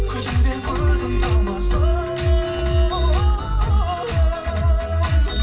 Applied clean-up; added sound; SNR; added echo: neural separator model SepFormer DNS4.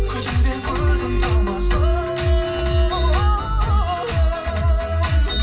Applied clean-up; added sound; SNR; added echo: none; Wind instrument, woodwind instrument; 11 dB; reverberation time 0.2 s.